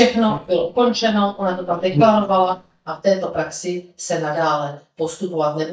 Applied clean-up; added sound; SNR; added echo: neural mask model DeepFilterNet 3.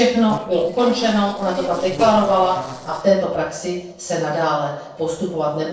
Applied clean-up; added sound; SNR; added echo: neural separator model SepFormer DNS4.